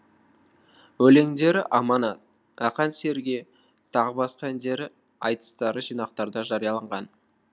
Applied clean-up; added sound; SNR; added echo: none; none; none; none.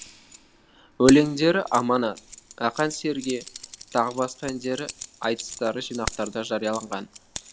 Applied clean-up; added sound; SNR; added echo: none; Keys jangling; 14 dB; none.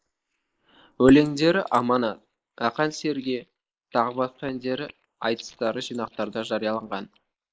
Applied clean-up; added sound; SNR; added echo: neural mask model Resemble Enhance denoiser.